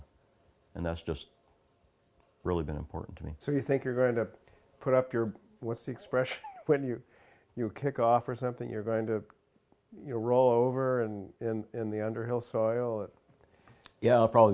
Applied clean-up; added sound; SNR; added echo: none; none; none; none.